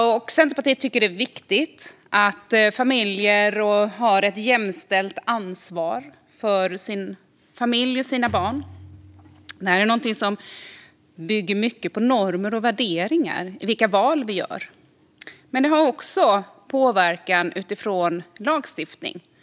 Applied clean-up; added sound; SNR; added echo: none; none; none; none.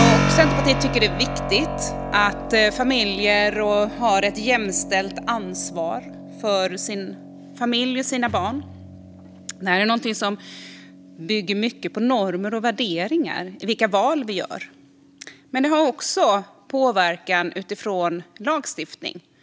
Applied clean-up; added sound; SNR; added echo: none; Keyboard (musical); 7 dB; none.